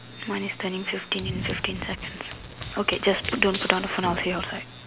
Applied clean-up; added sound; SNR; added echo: none; Run; 10 dB; none.